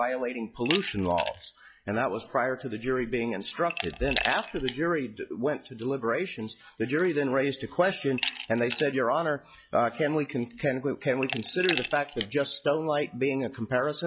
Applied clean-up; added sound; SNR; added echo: classical method log-MMSE.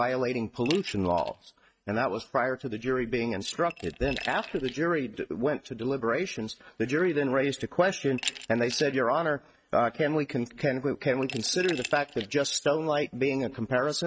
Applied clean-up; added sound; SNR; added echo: neural mask model RNNoise.